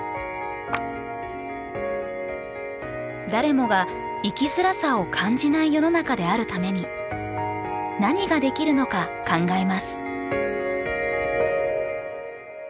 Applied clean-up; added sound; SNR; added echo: none; Clapping; 15 dB; none.